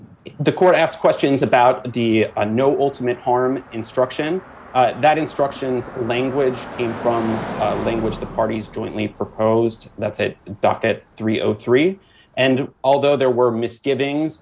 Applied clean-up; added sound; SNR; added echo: none; Car passing by; 17 dB; none.